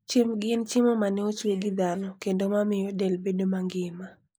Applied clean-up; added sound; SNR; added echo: neural mask model Resemble Enhance denoiser.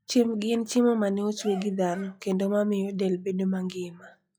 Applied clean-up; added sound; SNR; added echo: classical method log-MMSE.